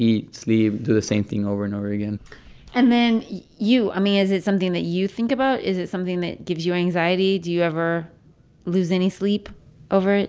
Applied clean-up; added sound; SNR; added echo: none; none; none; none.